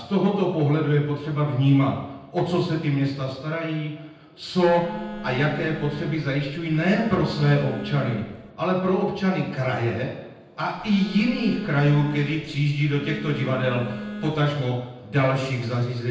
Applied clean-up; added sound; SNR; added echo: none; Telephone; 12 dB; reverberation time 0.9 s.